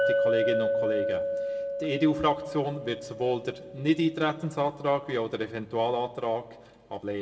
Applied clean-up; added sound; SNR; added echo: none; Chink, clink; 2 dB; reverberation time 0.8 s.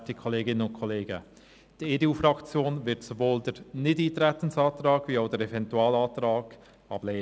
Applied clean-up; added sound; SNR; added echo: none; none; none; none.